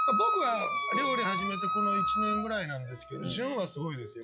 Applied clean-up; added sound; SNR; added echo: classical method log-MMSE.